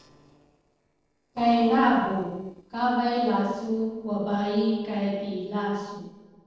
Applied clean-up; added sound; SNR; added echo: neural separator model SepFormer DNS4.